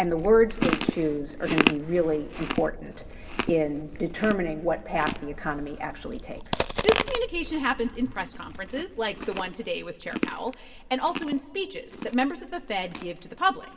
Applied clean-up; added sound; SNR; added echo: none; Chewing, mastication; 5 dB; reverberation time 1.3 s.